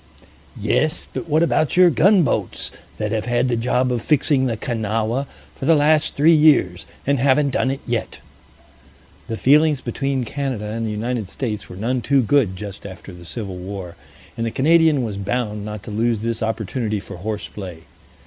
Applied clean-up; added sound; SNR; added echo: none; none; none; none.